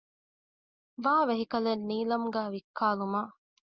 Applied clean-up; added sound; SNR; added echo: none; none; none; none.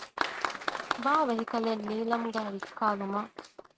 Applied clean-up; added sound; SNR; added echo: neural mask model RNNoise.